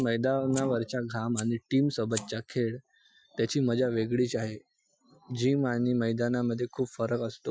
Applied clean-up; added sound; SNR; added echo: classical method Wiener filter.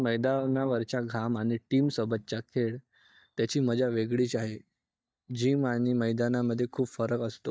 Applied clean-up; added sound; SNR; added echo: neural mask model DeepFilterNet 3.